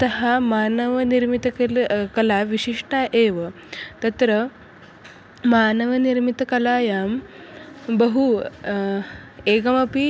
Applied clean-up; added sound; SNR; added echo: none; none; none; none.